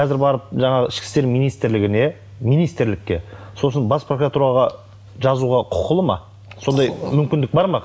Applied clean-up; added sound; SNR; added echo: none; none; none; none.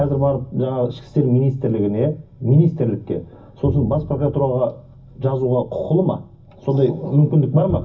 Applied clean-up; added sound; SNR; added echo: none; Bowed string instrument; 17 dB; reverberation time 0.4 s.